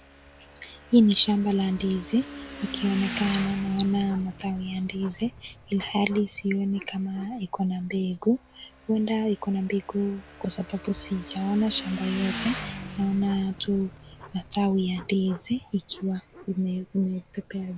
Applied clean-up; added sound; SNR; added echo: none; Motorcycle / Engine; 14 dB; none.